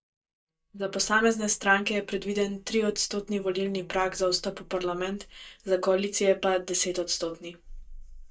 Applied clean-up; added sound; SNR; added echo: neural mask model DeepFilterNet 3.